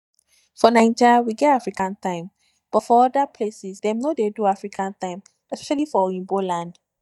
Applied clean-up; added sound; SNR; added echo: neural mask model DeepFilterNet 3.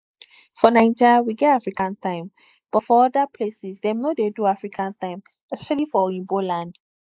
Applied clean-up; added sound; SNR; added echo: neural mask model Resemble Enhance denoiser.